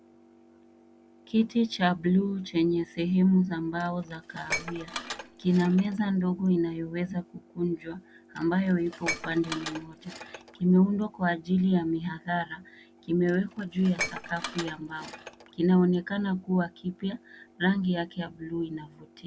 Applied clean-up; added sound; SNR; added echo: none; Dishes, pots, and pans; 12 dB; none.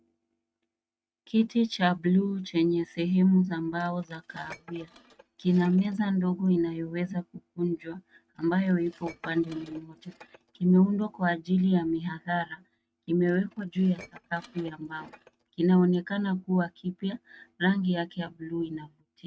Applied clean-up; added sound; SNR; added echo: neural mask model RNNoise.